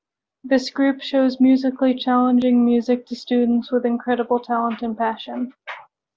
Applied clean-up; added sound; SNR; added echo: none; none; none; none.